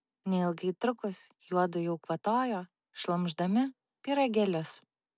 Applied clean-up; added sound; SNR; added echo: none; none; none; none.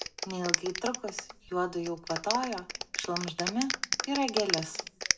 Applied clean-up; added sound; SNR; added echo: none; Clapping; 1 dB; reverberation time 0.3 s.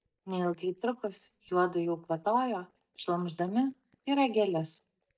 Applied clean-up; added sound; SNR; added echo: neural mask model DeepFilterNet 3.